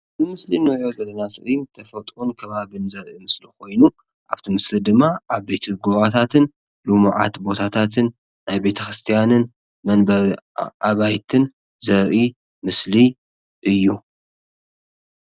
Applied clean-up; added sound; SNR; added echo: none; none; none; none.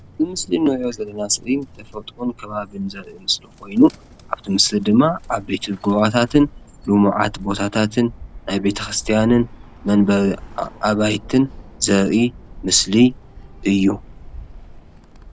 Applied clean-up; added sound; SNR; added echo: none; Bird; 19 dB; none.